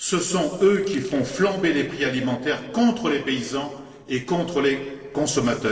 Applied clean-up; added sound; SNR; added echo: neural separator model SepFormer DNS4.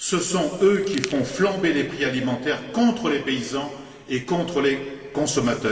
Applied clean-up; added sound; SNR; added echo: none; Crackle; 16 dB; reverberation time 2.2 s.